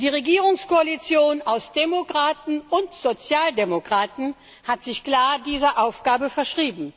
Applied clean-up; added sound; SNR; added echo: none; none; none; none.